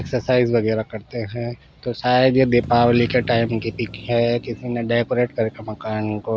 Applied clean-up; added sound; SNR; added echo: none; Motor vehicle (road); 16 dB; none.